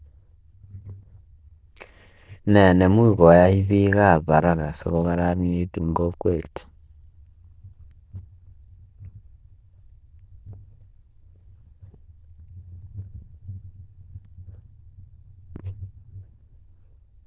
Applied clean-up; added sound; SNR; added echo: neural diffusion model UNIVERSE++.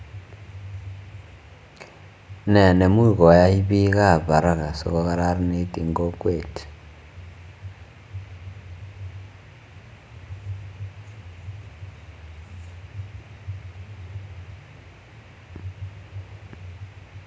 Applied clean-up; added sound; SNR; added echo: none; none; none; none.